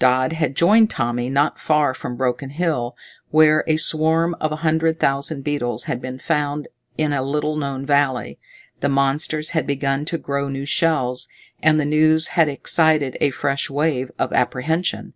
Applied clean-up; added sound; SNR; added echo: none; none; none; none.